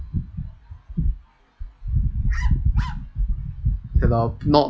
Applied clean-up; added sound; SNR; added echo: classical method log-MMSE.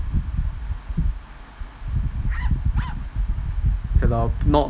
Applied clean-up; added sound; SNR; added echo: none; Bark; 19 dB; none.